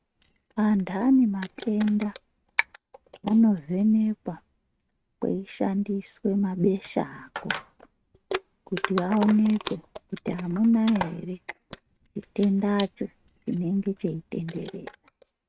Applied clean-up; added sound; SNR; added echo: neural mask model RNNoise.